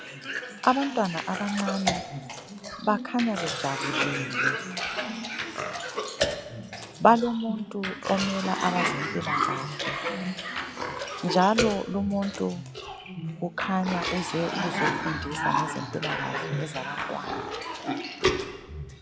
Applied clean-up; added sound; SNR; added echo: none; Cough; 1 dB; none.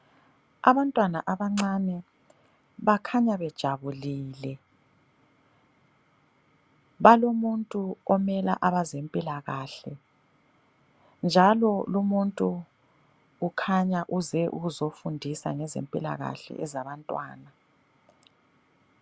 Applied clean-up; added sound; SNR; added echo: none; none; none; none.